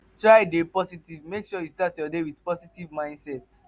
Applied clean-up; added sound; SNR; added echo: none; none; none; none.